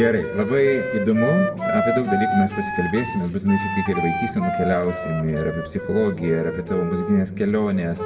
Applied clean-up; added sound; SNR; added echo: none; Wind instrument, woodwind instrument; 5 dB; reverberation time 1.4 s.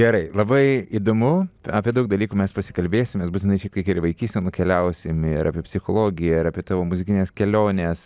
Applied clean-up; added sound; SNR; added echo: none; none; none; none.